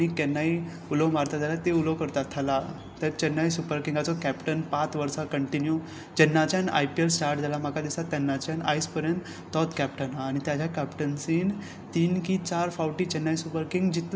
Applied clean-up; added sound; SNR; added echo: none; none; none; none.